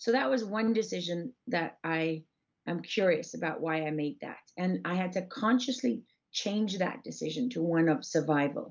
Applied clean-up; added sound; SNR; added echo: none; none; none; none.